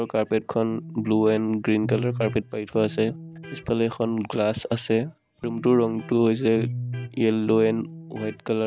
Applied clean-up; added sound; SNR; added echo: none; Electric guitar; 13 dB; none.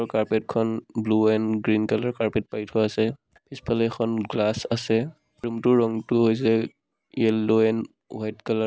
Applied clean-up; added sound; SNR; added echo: none; none; none; none.